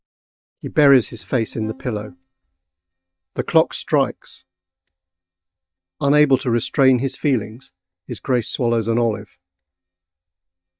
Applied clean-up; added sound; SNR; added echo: neural mask model DeepFilterNet 3.